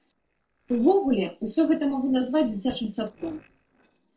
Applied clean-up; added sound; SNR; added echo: neural separator model SepFormer DNS4.